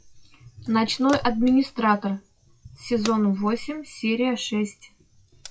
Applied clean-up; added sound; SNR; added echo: classical method WPE with log-MMSE.